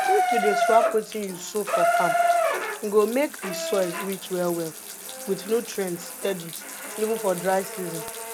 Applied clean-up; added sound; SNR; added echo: none; Bathtub (filling or washing) / Water tap, faucet; 0 dB; none.